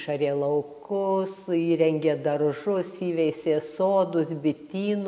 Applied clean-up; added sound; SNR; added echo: none; none; none; none.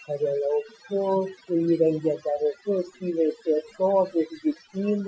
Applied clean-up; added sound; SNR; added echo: classical method Wiener filter.